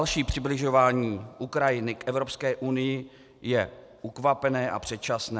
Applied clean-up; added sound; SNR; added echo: none; none; none; none.